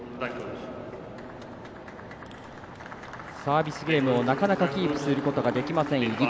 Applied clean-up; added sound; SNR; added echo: none; none; none; none.